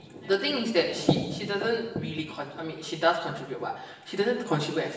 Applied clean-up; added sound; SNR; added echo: none; none; none; reverberation time 0.9 s.